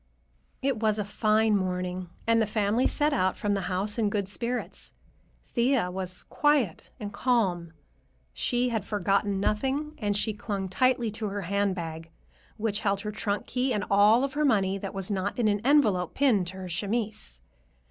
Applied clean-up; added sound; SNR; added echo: none; Tap; 11 dB; none.